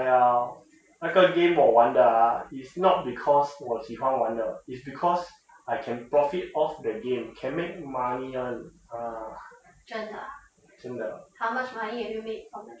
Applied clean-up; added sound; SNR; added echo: none; none; none; none.